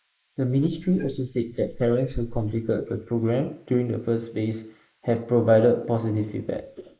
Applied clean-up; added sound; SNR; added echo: neural mask model Resemble Enhance denoiser.